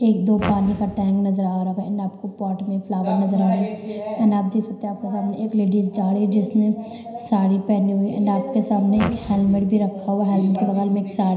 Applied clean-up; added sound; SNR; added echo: none; Fart; 9 dB; reverberation time 0.9 s.